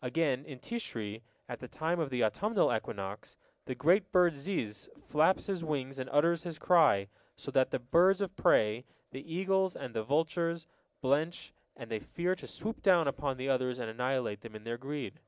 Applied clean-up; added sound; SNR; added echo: none; none; none; none.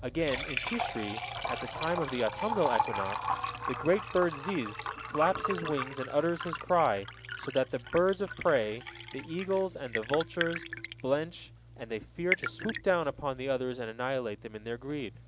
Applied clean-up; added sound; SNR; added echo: none; Liquid; 6 dB; none.